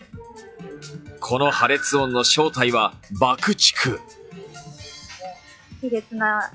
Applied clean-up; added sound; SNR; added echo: classical method log-MMSE.